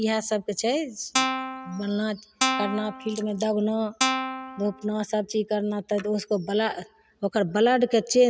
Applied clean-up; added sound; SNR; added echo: none; Guitar; 3 dB; none.